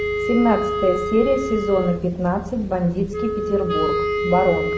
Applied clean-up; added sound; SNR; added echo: none; Wind instrument, woodwind instrument; 3 dB; none.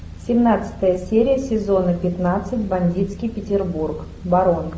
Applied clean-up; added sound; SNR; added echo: none; none; none; none.